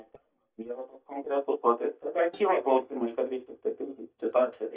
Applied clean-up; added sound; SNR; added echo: neural mask model DeepFilterNet 3.